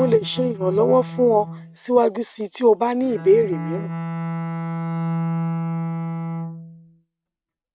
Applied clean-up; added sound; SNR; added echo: neural mask model RNNoise.